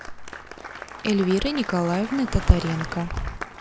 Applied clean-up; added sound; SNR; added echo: none; Car passing by + Applause; 12 dB; none.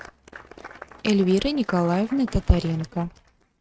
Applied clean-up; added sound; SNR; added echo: neural mask model RNNoise.